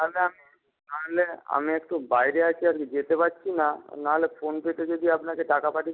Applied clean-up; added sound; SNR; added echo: none; none; none; none.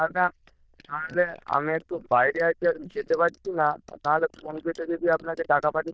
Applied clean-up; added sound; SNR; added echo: neural diffusion model UNIVERSE++.